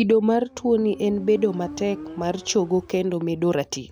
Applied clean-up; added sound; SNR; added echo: none; Motorcycle; 18 dB; none.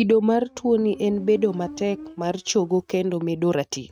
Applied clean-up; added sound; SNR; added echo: neural mask model RNNoise.